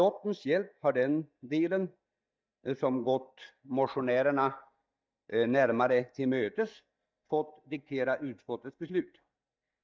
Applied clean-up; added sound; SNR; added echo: neural mask model DeepFilterNet 3.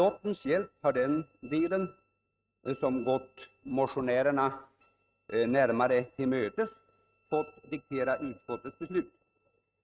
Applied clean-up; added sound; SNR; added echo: neural mask model RNNoise.